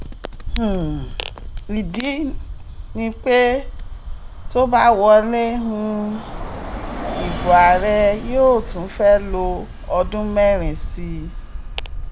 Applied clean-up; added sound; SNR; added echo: none; Bus; 8 dB; none.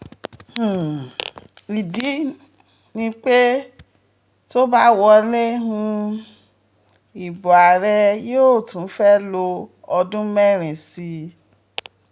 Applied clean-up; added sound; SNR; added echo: none; none; none; none.